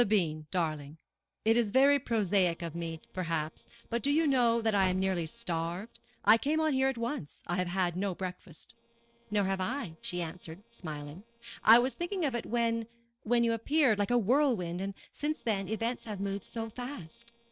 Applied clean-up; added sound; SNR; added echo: neural separator model SepFormer DNS4.